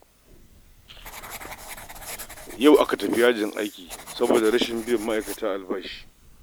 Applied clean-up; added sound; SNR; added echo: none; Writing; 16 dB; none.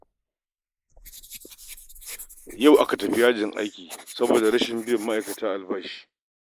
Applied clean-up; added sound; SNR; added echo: neural mask model Resemble Enhance denoiser.